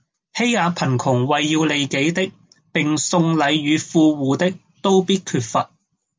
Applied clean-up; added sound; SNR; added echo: none; none; none; none.